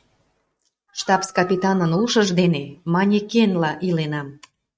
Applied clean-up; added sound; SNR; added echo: neural mask model RNNoise.